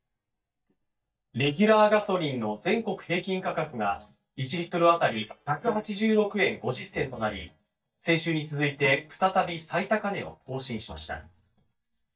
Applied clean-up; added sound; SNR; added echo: neural mask model DeepFilterNet 3.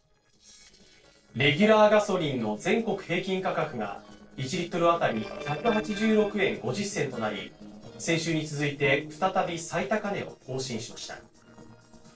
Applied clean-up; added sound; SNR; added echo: neural separator model SepFormer DNS4.